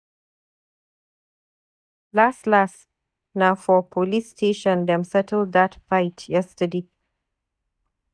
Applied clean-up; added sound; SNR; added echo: neural mask model DeepFilterNet 3.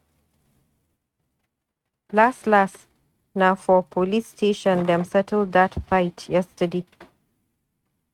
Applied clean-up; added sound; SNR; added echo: neural mask model RNNoise.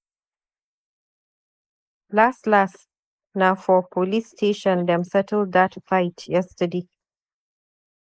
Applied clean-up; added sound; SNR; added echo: neural mask model Resemble Enhance denoiser.